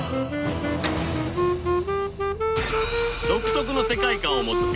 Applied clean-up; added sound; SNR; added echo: none; Wind instrument, woodwind instrument; -2 dB; none.